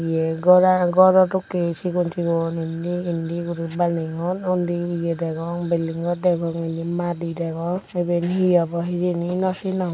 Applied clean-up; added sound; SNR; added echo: none; none; none; none.